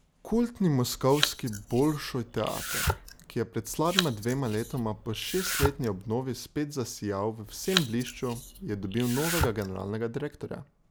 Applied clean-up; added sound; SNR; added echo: none; Domestic sounds, home sounds; 4 dB; none.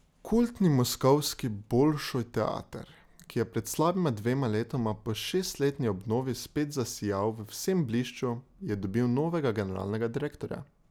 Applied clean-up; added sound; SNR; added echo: none; none; none; none.